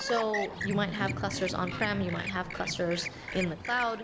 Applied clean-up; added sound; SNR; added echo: none; Wild animals + Chirp, tweet; 5 dB; none.